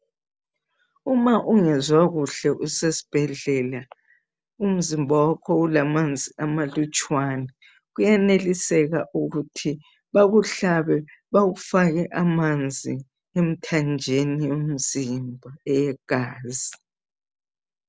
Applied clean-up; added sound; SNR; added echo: none; none; none; none.